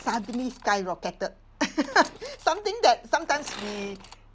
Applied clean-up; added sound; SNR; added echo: none; Sawing / Engine; 19 dB; none.